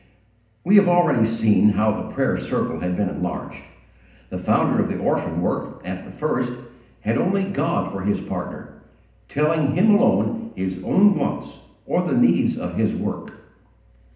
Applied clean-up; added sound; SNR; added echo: none; none; none; reverberation time 0.8 s.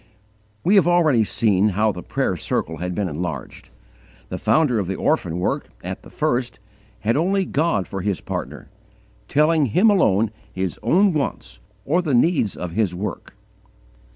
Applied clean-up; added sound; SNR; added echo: none; none; none; none.